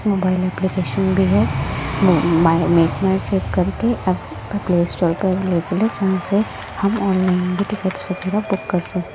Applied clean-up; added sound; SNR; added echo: none; Applause / Crowd / Cheering; 18 dB; none.